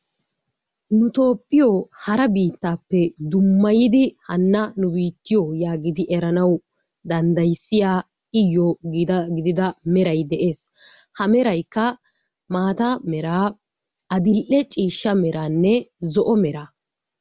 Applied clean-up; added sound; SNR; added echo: none; none; none; none.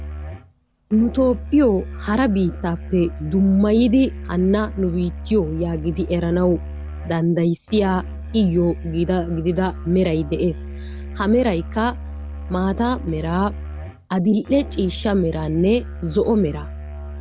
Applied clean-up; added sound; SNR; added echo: none; Musical instrument; 11 dB; none.